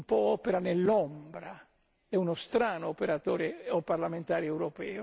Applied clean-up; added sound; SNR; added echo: none; none; none; none.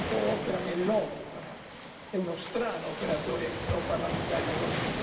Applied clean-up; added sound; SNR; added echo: none; Waves, surf; 3 dB; reverberation time 1.4 s.